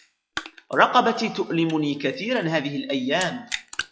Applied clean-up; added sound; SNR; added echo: classical method log-MMSE.